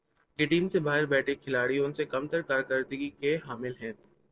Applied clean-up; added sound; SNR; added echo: neural separator model SepFormer DNS4.